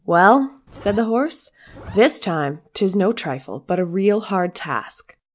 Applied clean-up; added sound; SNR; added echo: none; Zipper (clothing); 15 dB; none.